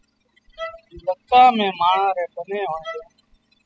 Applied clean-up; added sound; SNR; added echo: classical method spectral subtraction.